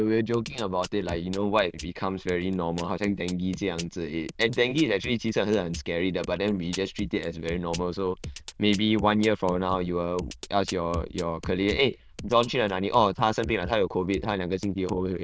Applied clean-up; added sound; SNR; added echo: neural diffusion model UNIVERSE++.